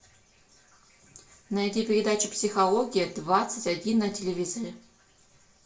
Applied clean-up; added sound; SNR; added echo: none; none; none; reverberation time 0.2 s.